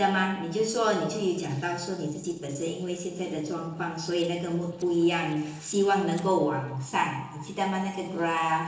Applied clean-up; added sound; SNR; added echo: neural separator model SepFormer DNS4.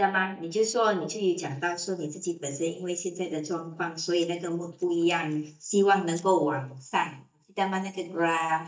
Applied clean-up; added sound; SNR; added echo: neural mask model DeepFilterNet 3.